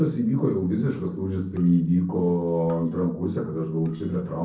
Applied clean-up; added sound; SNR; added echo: neural separator model SepFormer DNS4.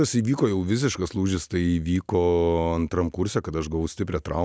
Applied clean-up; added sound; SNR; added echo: none; none; none; none.